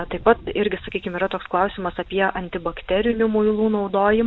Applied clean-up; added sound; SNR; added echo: none; Wind; 20 dB; none.